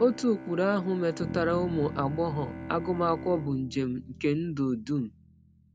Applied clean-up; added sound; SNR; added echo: none; Bowed string instrument + Bass guitar; 11 dB; none.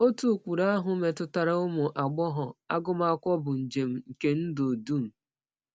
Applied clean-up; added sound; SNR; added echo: none; none; none; none.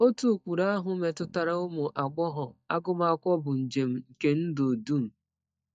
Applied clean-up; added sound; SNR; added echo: neural mask model DeepFilterNet 3.